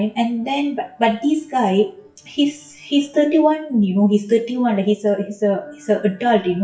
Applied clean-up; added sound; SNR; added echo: classical method WPE with log-MMSE.